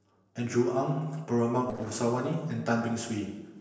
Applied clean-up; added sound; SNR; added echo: neural separator model SepFormer DNS4.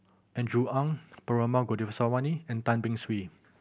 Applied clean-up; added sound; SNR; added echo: none; none; none; none.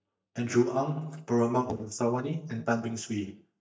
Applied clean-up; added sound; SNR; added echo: neural mask model DeepFilterNet 3.